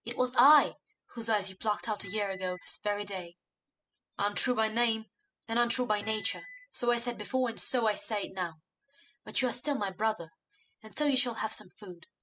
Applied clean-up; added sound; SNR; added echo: classical method spectral subtraction.